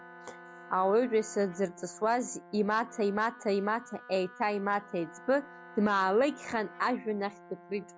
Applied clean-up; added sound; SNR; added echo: none; Brass instrument + Wind instrument, woodwind instrument; 19 dB; none.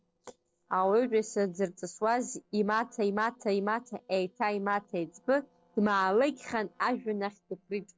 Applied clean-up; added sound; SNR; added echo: neural separator model SepFormer DNS4.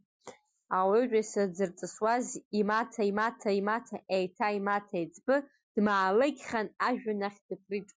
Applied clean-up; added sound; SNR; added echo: none; none; none; none.